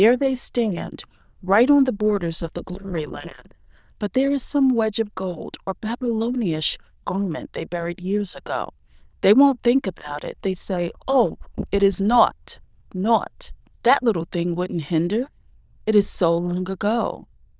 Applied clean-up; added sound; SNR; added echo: neural diffusion model UNIVERSE++.